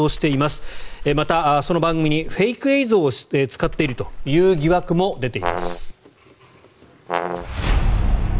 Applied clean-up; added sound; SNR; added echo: none; Water / Splash, splatter + Brass instrument; 8 dB; none.